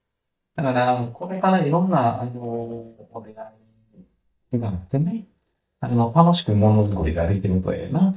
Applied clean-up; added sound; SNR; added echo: neural mask model DeepFilterNet 3.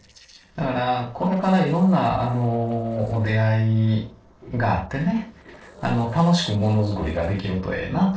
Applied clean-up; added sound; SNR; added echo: neural separator model SepFormer DNS4.